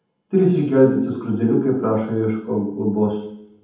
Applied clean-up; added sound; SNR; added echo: none; none; none; reverberation time 0.8 s.